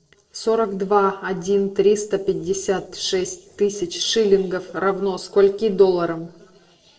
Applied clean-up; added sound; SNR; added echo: neural separator model SepFormer DNS4.